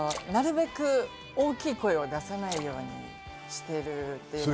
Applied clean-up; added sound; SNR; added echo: none; Splash, splatter; 17 dB; none.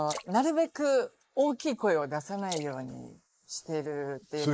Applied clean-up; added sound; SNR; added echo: neural mask model Resemble Enhance denoiser.